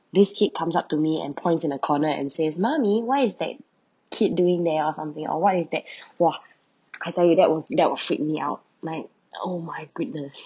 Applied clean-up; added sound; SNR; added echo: none; none; none; none.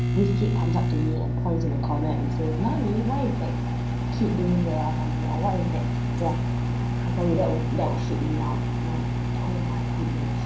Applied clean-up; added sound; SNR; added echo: none; Microwave oven; -4 dB; reverberation time 0.6 s.